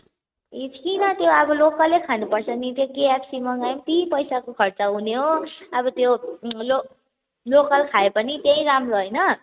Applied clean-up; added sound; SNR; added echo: neural mask model RNNoise.